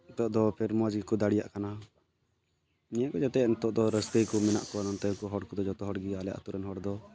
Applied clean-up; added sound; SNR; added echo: none; Respiratory sounds; 17 dB; none.